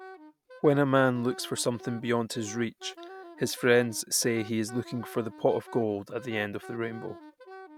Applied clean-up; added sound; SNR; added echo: none; Wind instrument, woodwind instrument; 18 dB; none.